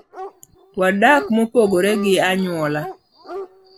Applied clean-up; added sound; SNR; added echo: none; Dog; 15 dB; none.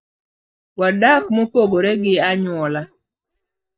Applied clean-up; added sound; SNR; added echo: neural mask model DeepFilterNet 3.